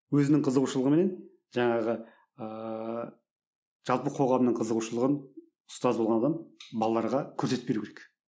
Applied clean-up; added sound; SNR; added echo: none; none; none; none.